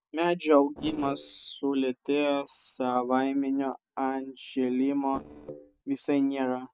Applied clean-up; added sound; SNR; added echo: neural separator model SepFormer DNS4.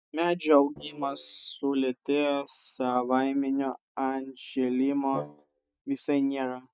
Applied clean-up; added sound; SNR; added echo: neural mask model DeepFilterNet 3.